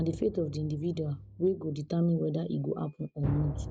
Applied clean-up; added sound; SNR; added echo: none; Drum; 11 dB; none.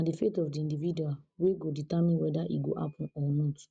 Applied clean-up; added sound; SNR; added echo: none; none; none; none.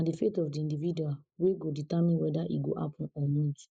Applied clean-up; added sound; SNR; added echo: neural mask model Resemble Enhance denoiser.